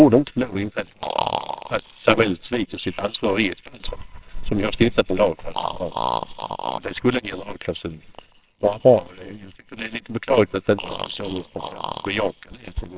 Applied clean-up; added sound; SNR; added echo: neural separator model SepFormer WHAMR!.